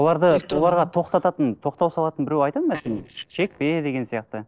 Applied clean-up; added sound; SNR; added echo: neural separator model SepFormer DNS4.